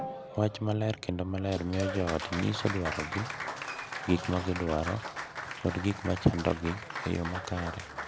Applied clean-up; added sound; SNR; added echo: none; Applause; 8 dB; none.